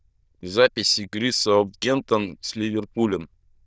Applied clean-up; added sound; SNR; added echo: neural diffusion model UNIVERSE++.